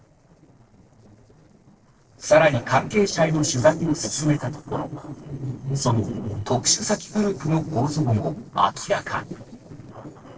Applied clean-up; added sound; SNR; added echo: neural separator model SepFormer DNS4.